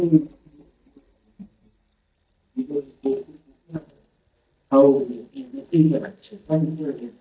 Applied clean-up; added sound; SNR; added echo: neural mask model DeepFilterNet 3.